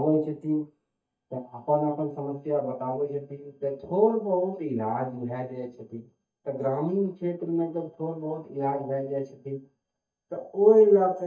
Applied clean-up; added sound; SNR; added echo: neural mask model DeepFilterNet 3.